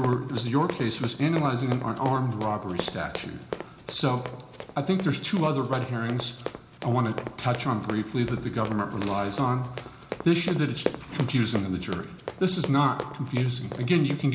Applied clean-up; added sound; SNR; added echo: none; Run; 12 dB; reverberation time 0.4 s.